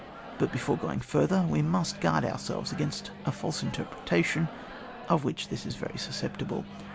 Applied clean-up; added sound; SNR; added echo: none; Microwave oven; 13 dB; none.